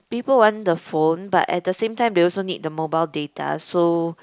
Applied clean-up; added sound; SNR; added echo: none; none; none; none.